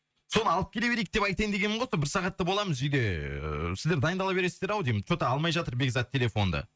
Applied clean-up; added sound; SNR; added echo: neural mask model RNNoise.